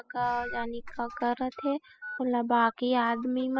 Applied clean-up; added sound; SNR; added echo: classical method spectral subtraction.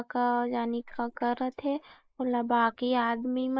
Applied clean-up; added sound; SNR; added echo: neural mask model Resemble Enhance denoiser.